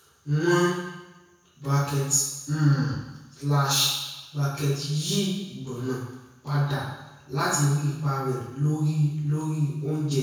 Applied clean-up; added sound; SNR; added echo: none; none; none; reverberation time 1.0 s.